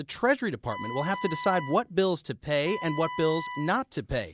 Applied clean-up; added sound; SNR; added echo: none; Wind instrument, woodwind instrument; 11 dB; none.